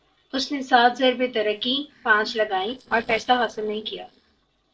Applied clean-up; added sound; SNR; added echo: neural separator model SepFormer DNS4.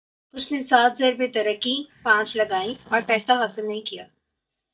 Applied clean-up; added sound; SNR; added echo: neural mask model DeepFilterNet 3.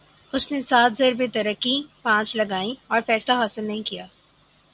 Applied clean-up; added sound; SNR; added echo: none; none; none; none.